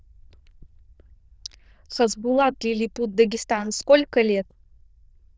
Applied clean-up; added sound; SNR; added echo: neural diffusion model UNIVERSE++.